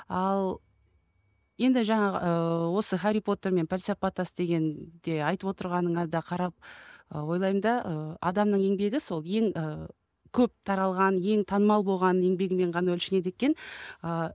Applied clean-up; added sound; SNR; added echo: none; none; none; none.